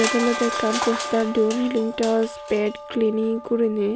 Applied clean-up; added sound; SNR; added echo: none; Crushing + Bell; 8 dB; none.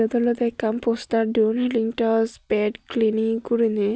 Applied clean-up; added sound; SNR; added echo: none; none; none; none.